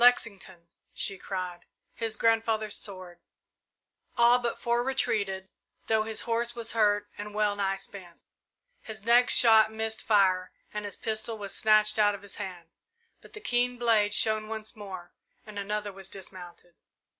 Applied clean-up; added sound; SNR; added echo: none; none; none; none.